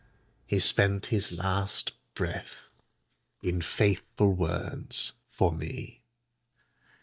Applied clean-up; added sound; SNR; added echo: neural mask model DeepFilterNet 3.